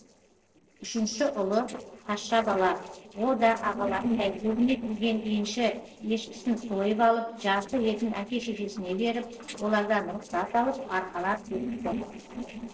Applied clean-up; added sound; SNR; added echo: neural separator model SepFormer DNS4.